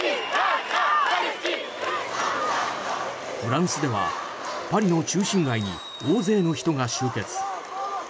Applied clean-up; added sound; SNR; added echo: none; none; none; none.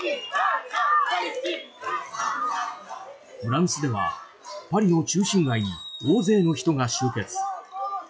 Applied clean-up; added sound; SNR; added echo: classical method log-MMSE.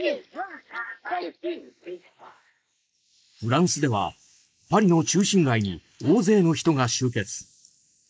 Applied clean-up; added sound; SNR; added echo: neural mask model Resemble Enhance denoiser.